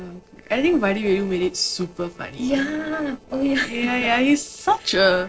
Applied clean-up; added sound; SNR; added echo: neural separator model SepFormer DNS4.